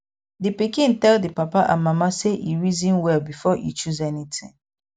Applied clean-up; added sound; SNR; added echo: none; none; none; none.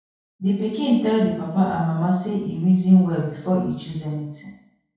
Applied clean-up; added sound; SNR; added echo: none; none; none; reverberation time 0.6 s.